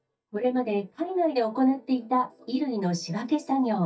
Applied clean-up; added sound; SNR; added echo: neural mask model DeepFilterNet 3.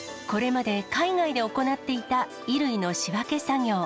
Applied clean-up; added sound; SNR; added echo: none; none; none; none.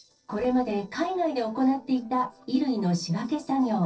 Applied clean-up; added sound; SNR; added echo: neural separator model SepFormer DNS4.